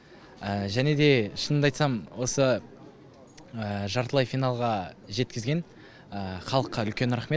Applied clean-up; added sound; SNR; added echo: none; none; none; none.